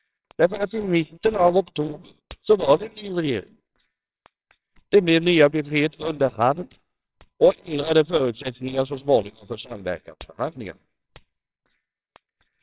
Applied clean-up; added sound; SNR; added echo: neural separator model SepFormer WHAMR!.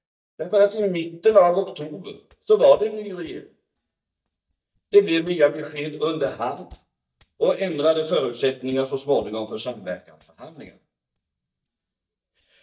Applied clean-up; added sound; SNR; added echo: neural mask model DeepFilterNet 3.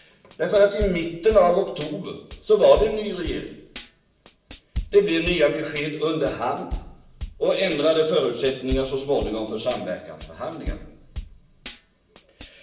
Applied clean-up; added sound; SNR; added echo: none; Drum / Drum kit; 13 dB; reverberation time 0.7 s.